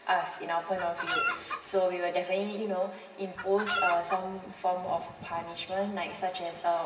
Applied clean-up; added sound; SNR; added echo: none; Chicken, rooster; 3 dB; reverberation time 1.1 s.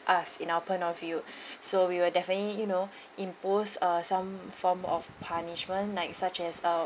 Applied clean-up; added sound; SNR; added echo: none; none; none; none.